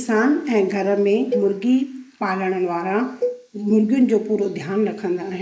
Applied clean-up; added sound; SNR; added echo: neural mask model Resemble Enhance denoiser.